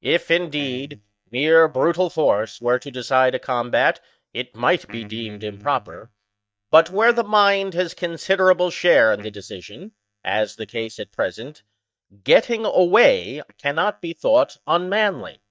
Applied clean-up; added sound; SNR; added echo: neural mask model DeepFilterNet 3.